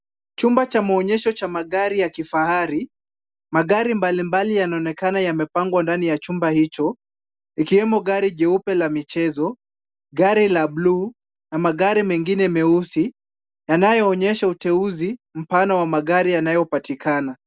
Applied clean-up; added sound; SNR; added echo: none; none; none; none.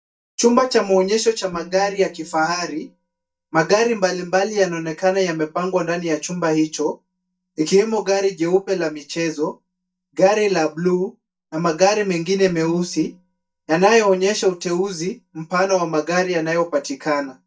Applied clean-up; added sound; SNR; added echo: neural mask model DeepFilterNet 3.